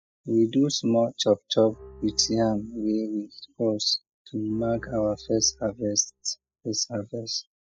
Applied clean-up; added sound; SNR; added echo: classical method spectral subtraction.